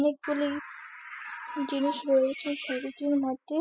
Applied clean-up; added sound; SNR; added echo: classical method spectral subtraction.